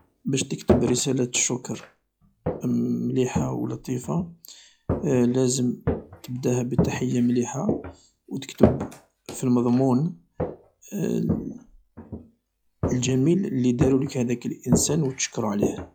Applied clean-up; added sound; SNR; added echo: classical method log-MMSE.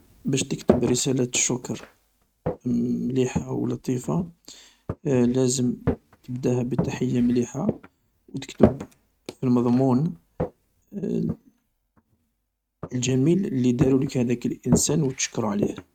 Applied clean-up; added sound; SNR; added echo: neural mask model RNNoise.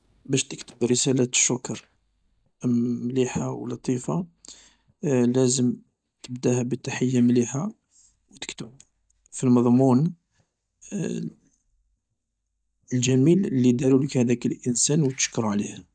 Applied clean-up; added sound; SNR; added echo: neural mask model DeepFilterNet 3.